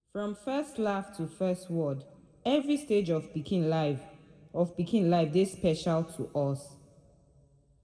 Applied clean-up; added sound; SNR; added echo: none; none; none; reverberation time 1.2 s.